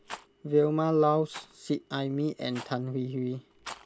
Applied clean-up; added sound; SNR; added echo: none; Rattle; 20 dB; none.